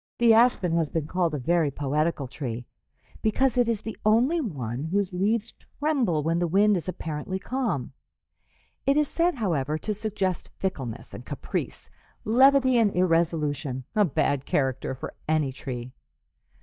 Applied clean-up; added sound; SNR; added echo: neural mask model DeepFilterNet 3.